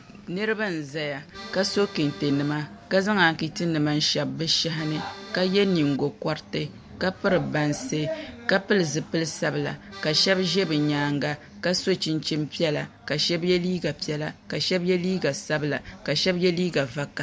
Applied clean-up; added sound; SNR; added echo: none; Accordion; 15 dB; none.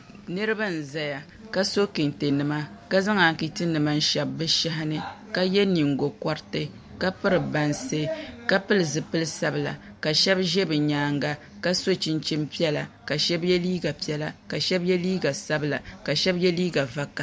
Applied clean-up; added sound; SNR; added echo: none; none; none; none.